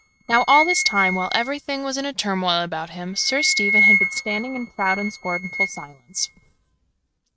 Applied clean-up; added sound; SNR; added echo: neural mask model RNNoise.